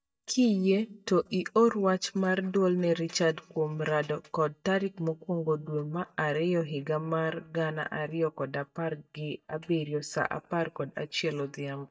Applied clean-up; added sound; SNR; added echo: neural mask model DeepFilterNet 3.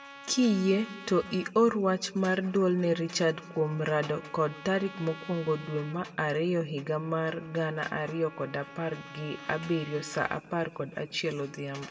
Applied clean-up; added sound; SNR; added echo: none; Trumpet; 19 dB; reverberation time 0.7 s.